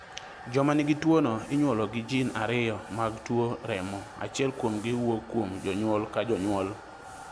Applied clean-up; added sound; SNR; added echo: none; none; none; none.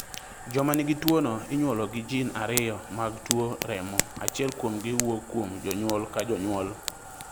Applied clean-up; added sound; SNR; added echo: none; Fire; 8 dB; none.